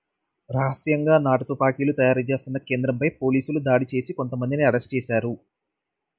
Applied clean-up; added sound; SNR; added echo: none; none; none; none.